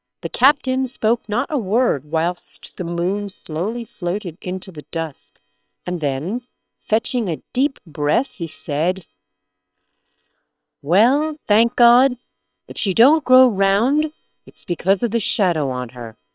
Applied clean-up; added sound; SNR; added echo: neural separator model SepFormer WHAM!.